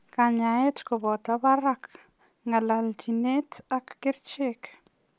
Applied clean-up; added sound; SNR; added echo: none; none; none; none.